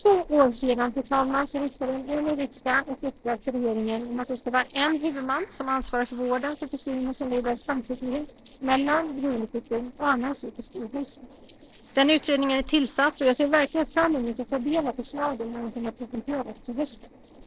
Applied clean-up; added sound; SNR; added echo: neural separator model SepFormer DNS4.